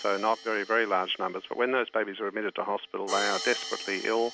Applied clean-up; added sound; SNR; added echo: none; Hi-hat; 12 dB; none.